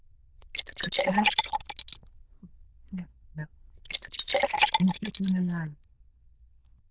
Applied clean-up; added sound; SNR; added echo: neural diffusion model UNIVERSE++.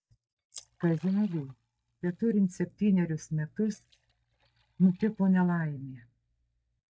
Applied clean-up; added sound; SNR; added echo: neural mask model DeepFilterNet 3.